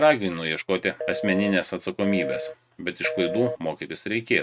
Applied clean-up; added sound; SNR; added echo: neural mask model RNNoise.